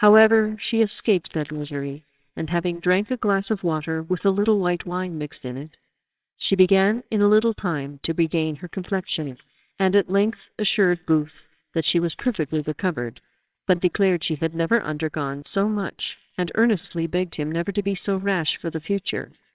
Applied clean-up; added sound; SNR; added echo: neural separator model SepFormer WHAMR!.